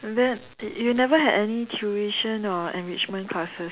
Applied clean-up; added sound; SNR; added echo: none; none; none; none.